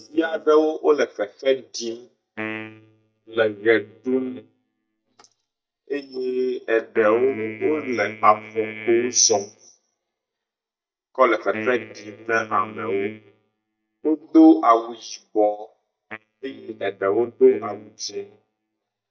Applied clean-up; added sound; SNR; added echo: neural mask model DeepFilterNet 3.